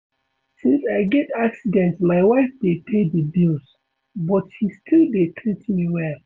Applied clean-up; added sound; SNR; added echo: none; none; none; none.